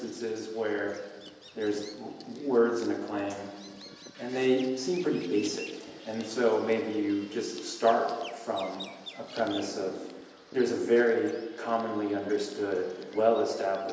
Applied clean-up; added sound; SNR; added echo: none; Bird vocalization, bird call, bird song; 19 dB; reverberation time 1.0 s.